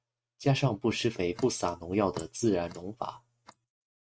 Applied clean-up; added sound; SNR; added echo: neural mask model RNNoise.